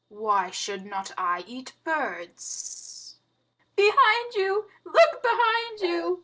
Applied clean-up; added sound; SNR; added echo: neural separator model SepFormer DNS4.